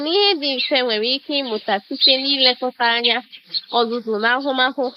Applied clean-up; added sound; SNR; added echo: neural mask model Resemble Enhance denoiser.